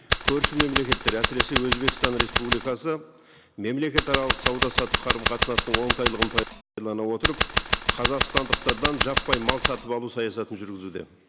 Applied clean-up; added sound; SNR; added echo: none; Scissors; -4 dB; none.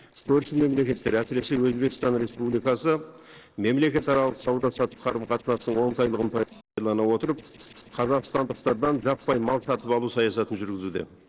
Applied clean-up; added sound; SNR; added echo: neural separator model SepFormer DNS4.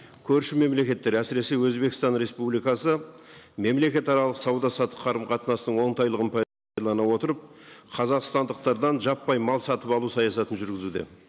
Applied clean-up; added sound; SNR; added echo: none; none; none; none.